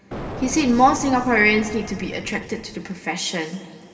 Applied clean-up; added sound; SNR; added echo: none; Explosion; 12 dB; reverberation time 2.1 s.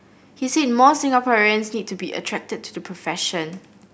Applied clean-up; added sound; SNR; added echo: none; none; none; none.